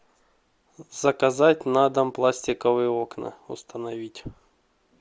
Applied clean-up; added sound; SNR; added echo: none; none; none; none.